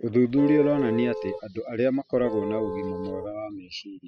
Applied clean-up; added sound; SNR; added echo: classical method spectral subtraction.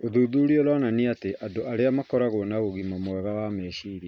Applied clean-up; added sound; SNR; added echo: none; none; none; none.